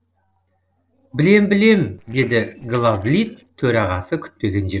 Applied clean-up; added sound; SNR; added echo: neural separator model SepFormer DNS4.